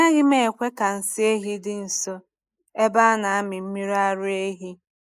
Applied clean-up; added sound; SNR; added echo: neural mask model Resemble Enhance denoiser.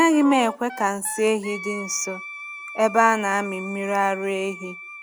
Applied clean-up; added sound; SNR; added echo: none; Wind instrument, woodwind instrument; 14 dB; none.